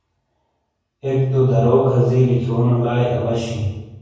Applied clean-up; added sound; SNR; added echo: none; none; none; reverberation time 1.3 s.